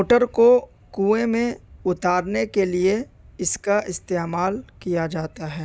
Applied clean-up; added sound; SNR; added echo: none; none; none; none.